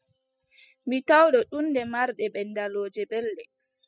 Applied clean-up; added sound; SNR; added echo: classical method spectral subtraction.